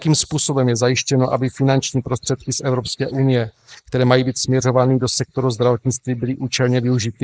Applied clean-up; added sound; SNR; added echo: neural mask model Resemble Enhance denoiser.